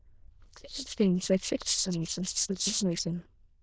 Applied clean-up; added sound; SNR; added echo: neural diffusion model UNIVERSE++.